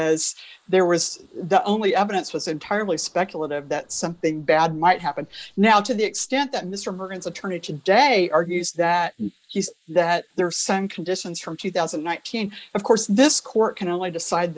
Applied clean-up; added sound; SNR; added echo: neural mask model Resemble Enhance denoiser.